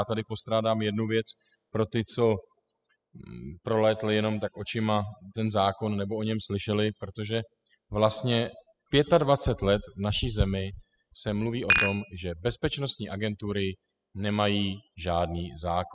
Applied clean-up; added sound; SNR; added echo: classical method spectral subtraction.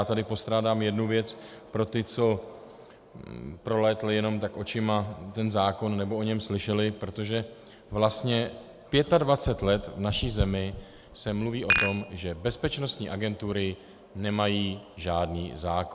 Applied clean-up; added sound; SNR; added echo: none; Dishes, pots, and pans; 1 dB; none.